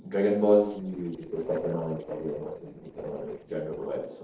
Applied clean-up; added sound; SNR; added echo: neural separator model SepFormer DNS4.